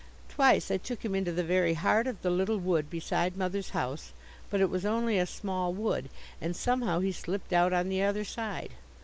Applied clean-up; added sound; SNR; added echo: none; none; none; none.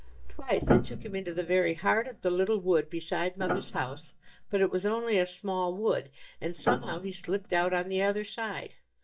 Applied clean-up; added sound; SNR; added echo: neural mask model DeepFilterNet 3.